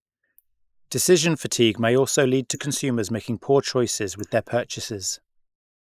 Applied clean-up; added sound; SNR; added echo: neural mask model Resemble Enhance denoiser.